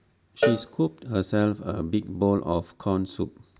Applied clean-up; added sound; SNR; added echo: none; Cowbell; 6 dB; none.